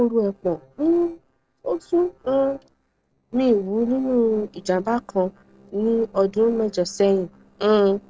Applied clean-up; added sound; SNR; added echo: neural separator model SepFormer DNS4.